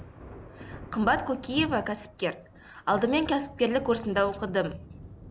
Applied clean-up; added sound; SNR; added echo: none; Thunder; 15 dB; none.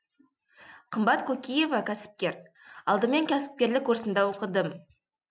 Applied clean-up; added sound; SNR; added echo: none; none; none; none.